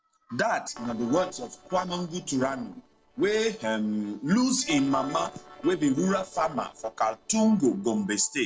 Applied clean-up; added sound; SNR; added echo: neural separator model SepFormer DNS4.